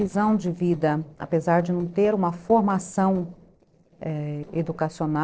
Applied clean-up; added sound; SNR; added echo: neural separator model SepFormer DNS4.